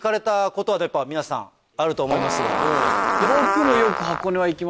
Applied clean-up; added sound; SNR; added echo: none; Fart; -1 dB; none.